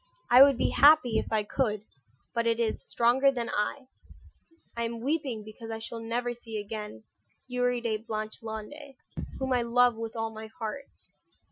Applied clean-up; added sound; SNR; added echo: classical method Wiener filter.